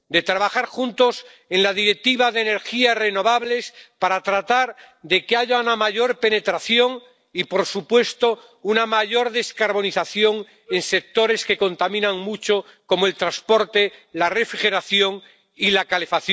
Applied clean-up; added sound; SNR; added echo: neural separator model SepFormer DNS4.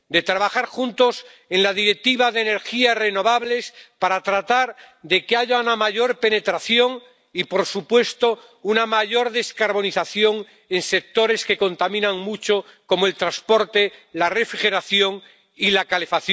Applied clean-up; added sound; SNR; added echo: none; none; none; none.